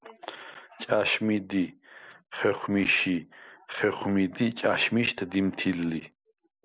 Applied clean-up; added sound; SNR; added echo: none; none; none; none.